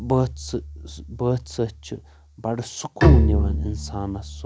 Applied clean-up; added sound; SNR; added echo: none; Bowed string instrument; -2 dB; none.